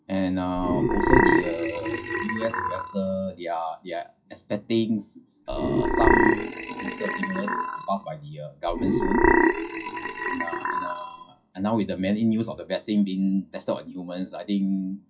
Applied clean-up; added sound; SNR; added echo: classical method WPE with log-MMSE.